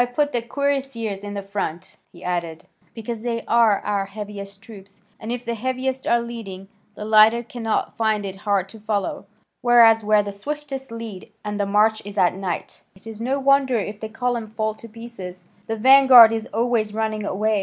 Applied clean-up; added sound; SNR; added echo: none; none; none; none.